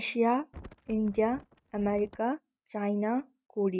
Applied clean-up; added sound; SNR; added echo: neural mask model RNNoise.